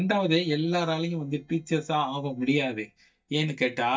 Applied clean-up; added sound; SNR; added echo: neural mask model DeepFilterNet 3.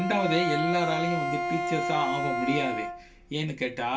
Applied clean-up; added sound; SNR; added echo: none; Bowed string instrument; 1 dB; reverberation time 0.2 s.